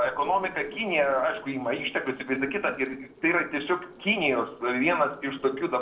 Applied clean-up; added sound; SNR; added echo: neural separator model SepFormer DNS4.